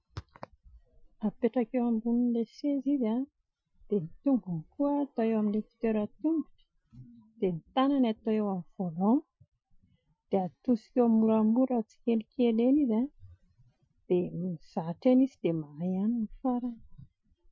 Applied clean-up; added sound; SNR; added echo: classical method Wiener filter.